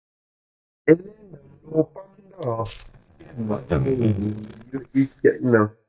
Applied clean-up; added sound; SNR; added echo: neural mask model DeepFilterNet 3.